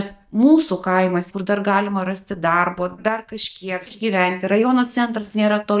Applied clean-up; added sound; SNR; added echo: neural mask model DeepFilterNet 3.